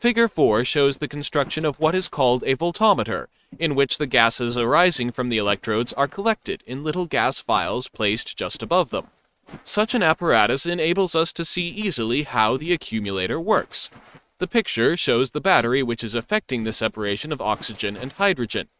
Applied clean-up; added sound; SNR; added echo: neural mask model RNNoise.